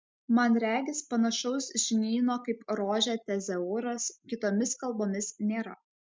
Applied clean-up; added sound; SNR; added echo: none; none; none; none.